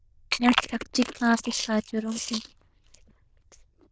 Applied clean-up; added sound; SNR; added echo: neural diffusion model UNIVERSE++.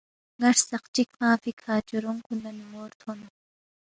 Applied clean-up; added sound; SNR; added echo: none; none; none; none.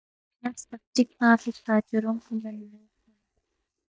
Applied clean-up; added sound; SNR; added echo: neural mask model DeepFilterNet 3.